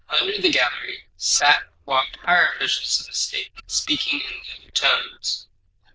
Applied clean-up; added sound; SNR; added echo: neural diffusion model UNIVERSE++.